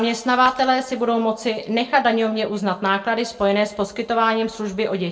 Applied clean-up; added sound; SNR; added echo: neural separator model SepFormer DNS4.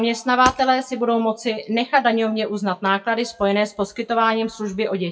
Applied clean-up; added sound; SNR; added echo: classical method WPE with log-MMSE.